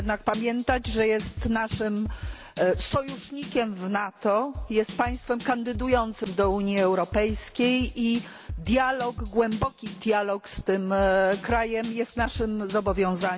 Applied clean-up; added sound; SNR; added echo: none; Drum / Drum kit; 12 dB; none.